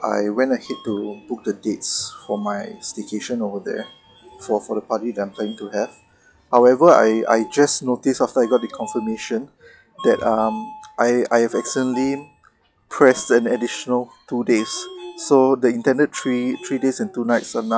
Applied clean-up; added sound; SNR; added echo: classical method log-MMSE.